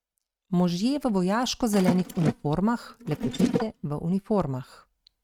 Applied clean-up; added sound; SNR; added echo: neural mask model RNNoise.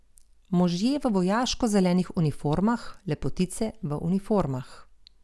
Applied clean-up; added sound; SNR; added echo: none; none; none; none.